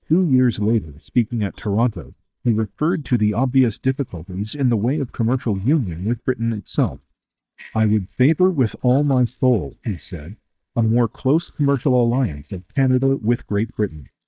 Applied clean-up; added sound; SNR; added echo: neural mask model DeepFilterNet 3.